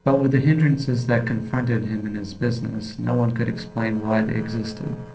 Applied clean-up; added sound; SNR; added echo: neural separator model SepFormer DNS4.